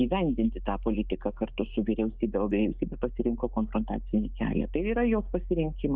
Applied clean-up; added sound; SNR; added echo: neural mask model DeepFilterNet 3.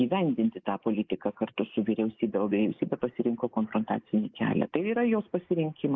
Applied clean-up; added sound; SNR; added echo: neural mask model Resemble Enhance denoiser.